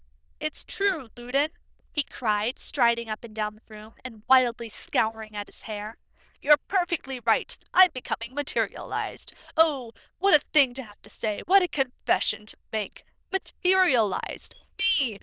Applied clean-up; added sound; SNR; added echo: neural diffusion model UNIVERSE++.